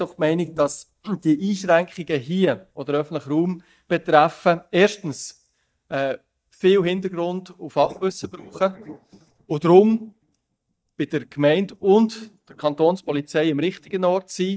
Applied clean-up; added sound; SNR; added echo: neural mask model DeepFilterNet 3.